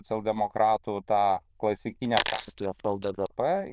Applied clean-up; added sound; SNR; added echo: neural diffusion model UNIVERSE++.